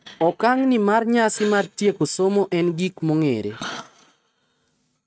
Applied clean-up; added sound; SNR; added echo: neural mask model RNNoise.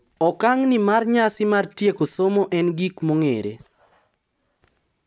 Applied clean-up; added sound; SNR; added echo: none; none; none; none.